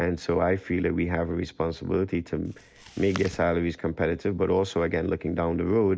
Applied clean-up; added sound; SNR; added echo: none; Chewing, mastication; 17 dB; none.